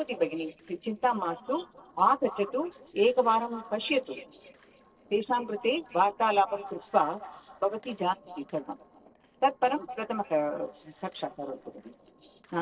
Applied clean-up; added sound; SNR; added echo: neural separator model SepFormer DNS4.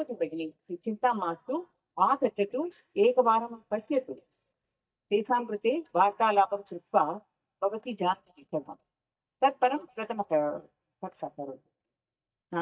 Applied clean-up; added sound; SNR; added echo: neural mask model DeepFilterNet 3.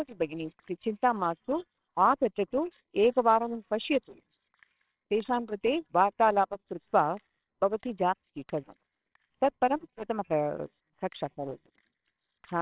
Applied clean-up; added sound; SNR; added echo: neural separator model SepFormer WHAMR!.